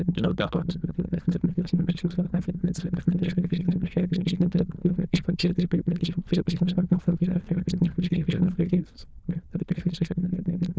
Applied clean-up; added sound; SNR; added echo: neural diffusion model UNIVERSE++.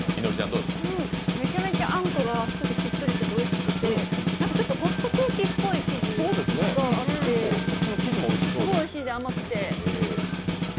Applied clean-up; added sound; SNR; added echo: none; Snare drum; -3 dB; none.